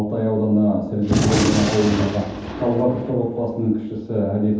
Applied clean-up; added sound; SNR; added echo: none; Gunshot, gunfire; 4 dB; reverberation time 0.9 s.